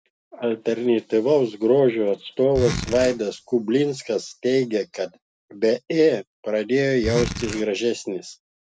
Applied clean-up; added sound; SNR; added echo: none; Zipper (clothing); 8 dB; none.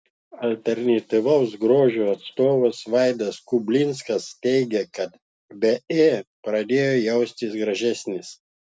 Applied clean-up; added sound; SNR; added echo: none; none; none; none.